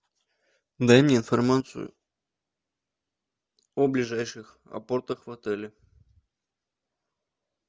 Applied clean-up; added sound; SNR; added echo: none; none; none; none.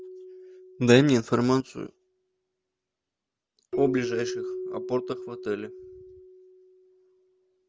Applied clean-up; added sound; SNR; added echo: none; Keyboard (musical); 10 dB; none.